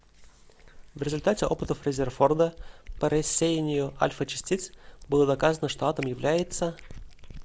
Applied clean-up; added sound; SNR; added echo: none; Cat; 16 dB; none.